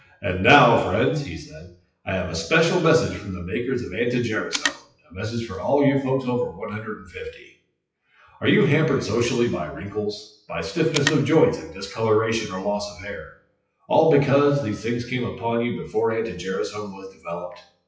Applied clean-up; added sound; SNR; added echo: classical method WPE with log-MMSE.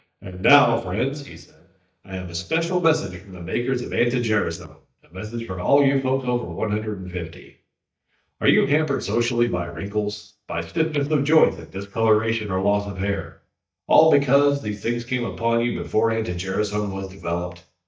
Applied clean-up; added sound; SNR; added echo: neural mask model DeepFilterNet 3.